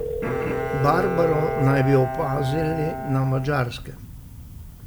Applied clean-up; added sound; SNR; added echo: none; Bowed string instrument + Telephone; 4 dB; none.